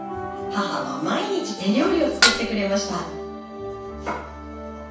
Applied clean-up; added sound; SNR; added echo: none; Dishes, pots, and pans; -4 dB; reverberation time 0.7 s.